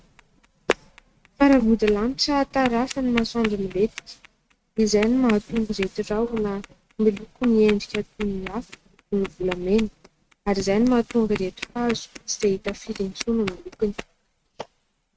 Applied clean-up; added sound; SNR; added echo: neural mask model RNNoise.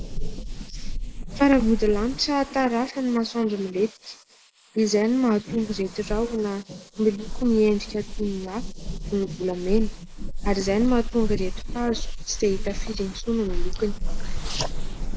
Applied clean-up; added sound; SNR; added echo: neural mask model Resemble Enhance denoiser.